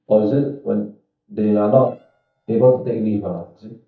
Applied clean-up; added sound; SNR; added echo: neural mask model DeepFilterNet 3.